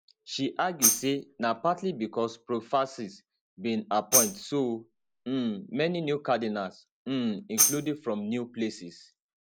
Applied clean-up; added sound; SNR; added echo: none; Tambourine; 0 dB; none.